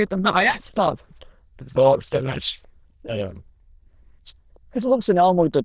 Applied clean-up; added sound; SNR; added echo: neural diffusion model UNIVERSE++.